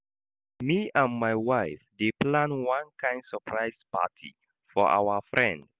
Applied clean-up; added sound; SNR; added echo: none; none; none; none.